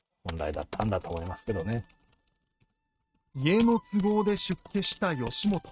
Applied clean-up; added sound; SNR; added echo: neural mask model RNNoise.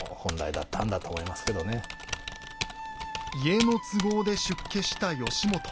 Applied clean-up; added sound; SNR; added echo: none; Typing; 9 dB; none.